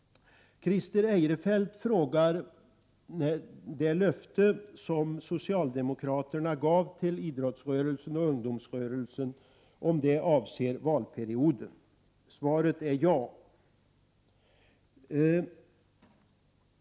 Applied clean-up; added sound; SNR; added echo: none; none; none; none.